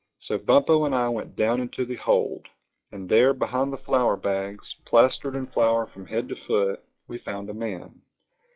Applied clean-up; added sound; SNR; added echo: classical method log-MMSE.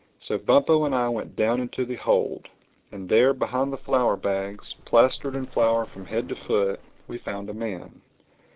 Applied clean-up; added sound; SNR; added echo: none; Livestock, farm animals, working animals; 18 dB; none.